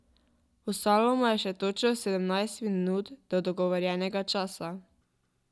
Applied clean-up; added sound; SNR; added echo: none; none; none; none.